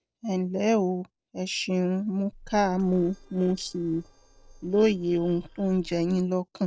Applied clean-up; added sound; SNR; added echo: neural separator model SepFormer DNS4.